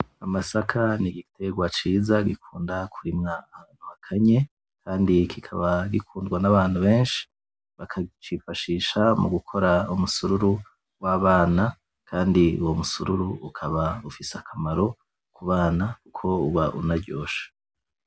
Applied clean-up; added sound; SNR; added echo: none; none; none; none.